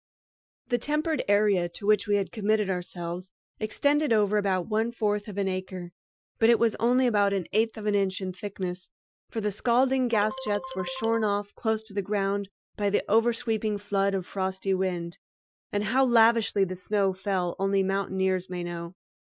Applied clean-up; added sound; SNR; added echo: classical method Wiener filter.